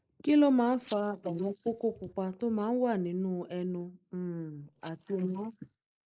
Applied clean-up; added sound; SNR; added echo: neural mask model Resemble Enhance denoiser.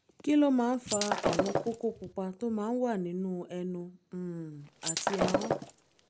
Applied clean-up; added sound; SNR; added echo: none; Shatter; 1 dB; none.